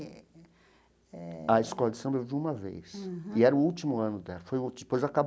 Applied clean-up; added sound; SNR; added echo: none; none; none; none.